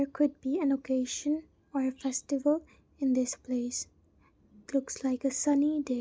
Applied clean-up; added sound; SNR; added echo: none; none; none; none.